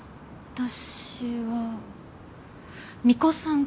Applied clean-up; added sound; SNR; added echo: none; none; none; none.